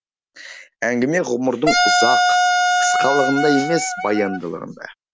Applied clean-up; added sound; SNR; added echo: none; Wind instrument, woodwind instrument; -3 dB; none.